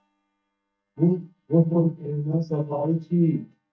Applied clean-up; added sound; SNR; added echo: neural mask model DeepFilterNet 3.